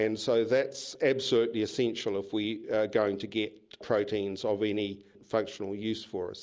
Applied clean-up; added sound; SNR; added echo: none; none; none; none.